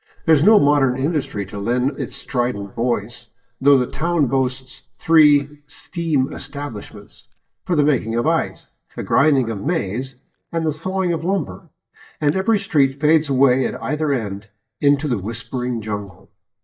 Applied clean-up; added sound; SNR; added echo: neural mask model DeepFilterNet 3.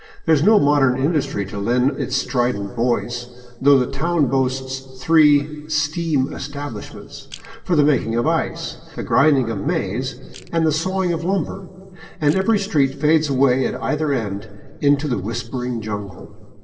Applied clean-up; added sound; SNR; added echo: neural separator model SepFormer DNS4.